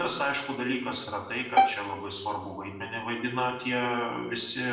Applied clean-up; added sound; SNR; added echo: none; Bowed string instrument; -2 dB; reverberation time 0.8 s.